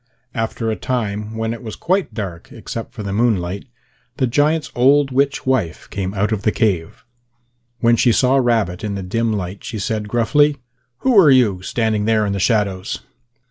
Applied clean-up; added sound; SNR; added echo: none; none; none; none.